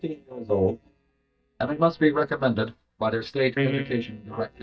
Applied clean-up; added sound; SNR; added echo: neural mask model DeepFilterNet 3.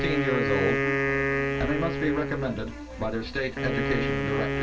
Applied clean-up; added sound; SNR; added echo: none; Wind instrument, woodwind instrument; -1 dB; reverberation time 0.1 s.